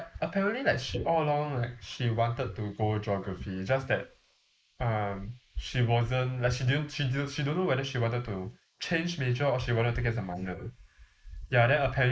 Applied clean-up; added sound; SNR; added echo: neural mask model Resemble Enhance denoiser.